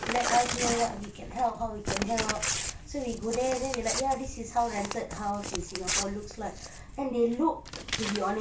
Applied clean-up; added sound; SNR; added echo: none; Crumpling, crinkling / Tearing; 4 dB; none.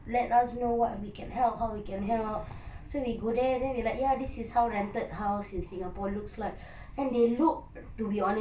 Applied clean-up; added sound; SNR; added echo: none; none; none; none.